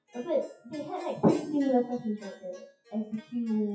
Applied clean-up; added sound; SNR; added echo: classical method WPE with log-MMSE.